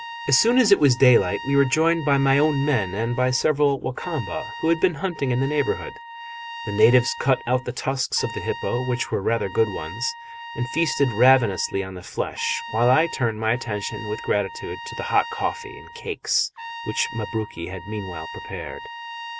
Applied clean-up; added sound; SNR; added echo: none; Trumpet; 13 dB; none.